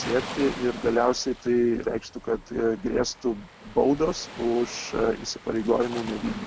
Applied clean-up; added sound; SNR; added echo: none; Waves, surf; 14 dB; none.